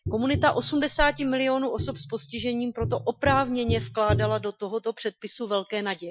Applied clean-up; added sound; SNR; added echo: classical method Wiener filter.